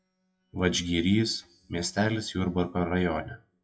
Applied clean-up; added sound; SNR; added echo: classical method WPE with log-MMSE.